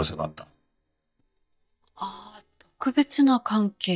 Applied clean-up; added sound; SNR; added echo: neural mask model DeepFilterNet 3.